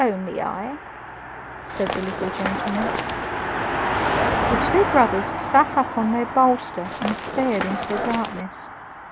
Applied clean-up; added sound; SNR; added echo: none; Run + Car passing by; 2 dB; none.